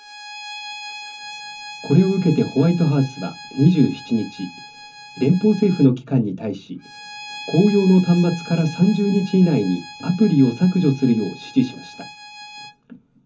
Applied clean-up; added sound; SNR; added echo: none; Bowed string instrument; 18 dB; reverberation time 0.3 s.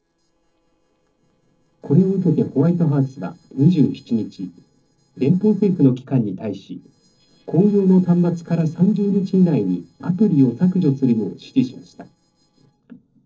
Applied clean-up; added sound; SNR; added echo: neural separator model SepFormer DNS4.